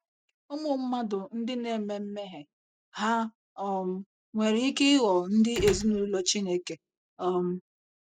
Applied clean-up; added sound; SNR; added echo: classical method spectral subtraction.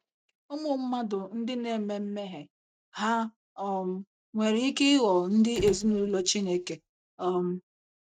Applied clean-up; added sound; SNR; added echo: neural mask model RNNoise.